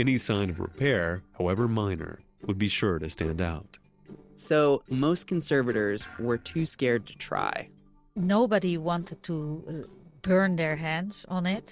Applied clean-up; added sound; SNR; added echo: neural separator model SepFormer DNS4.